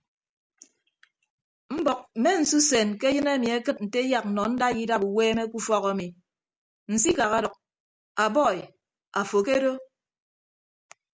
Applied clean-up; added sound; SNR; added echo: none; none; none; none.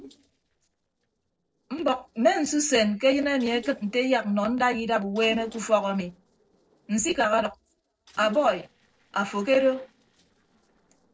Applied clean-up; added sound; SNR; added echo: neural separator model SepFormer DNS4.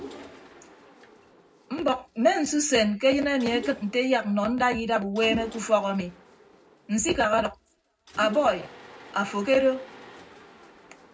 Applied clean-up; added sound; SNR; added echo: none; Mechanisms; 18 dB; reverberation time 0.3 s.